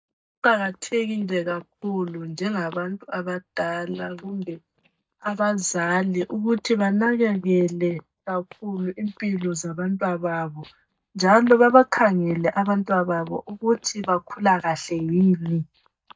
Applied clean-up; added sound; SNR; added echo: neural mask model DeepFilterNet 3.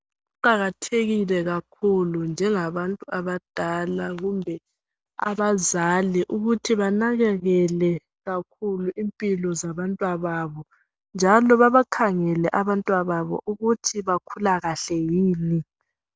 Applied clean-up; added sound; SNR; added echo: none; none; none; none.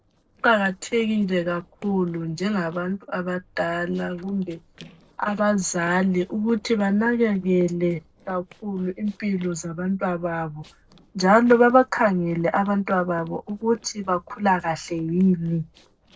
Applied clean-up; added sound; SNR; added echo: neural separator model SepFormer DNS4.